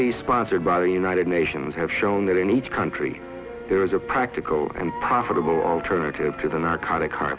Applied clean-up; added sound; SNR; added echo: none; none; none; none.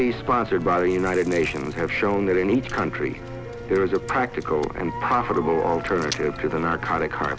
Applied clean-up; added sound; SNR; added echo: none; Chewing, mastication; 15 dB; none.